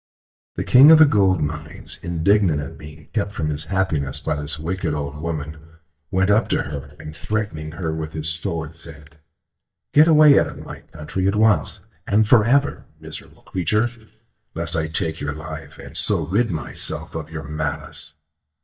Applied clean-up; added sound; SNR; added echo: neural mask model DeepFilterNet 3.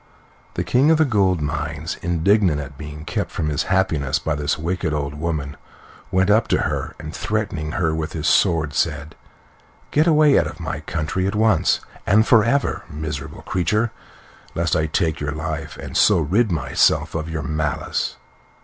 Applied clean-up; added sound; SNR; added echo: none; none; none; none.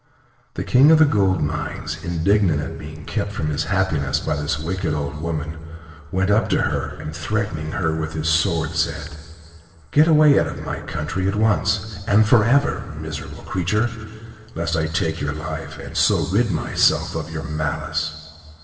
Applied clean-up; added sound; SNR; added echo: neural separator model SepFormer DNS4.